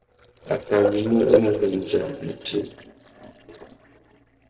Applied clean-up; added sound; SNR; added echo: neural separator model SepFormer DNS4.